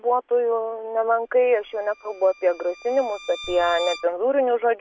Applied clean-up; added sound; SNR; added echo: none; Bowed string instrument; 17 dB; none.